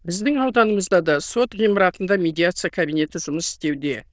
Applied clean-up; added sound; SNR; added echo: neural diffusion model UNIVERSE++.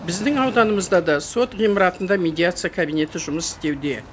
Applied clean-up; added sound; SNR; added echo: none; Train; 19 dB; none.